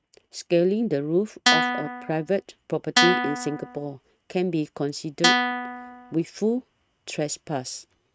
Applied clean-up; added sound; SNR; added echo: neural mask model RNNoise.